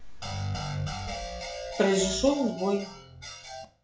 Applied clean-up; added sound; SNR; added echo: classical method WPE with log-MMSE.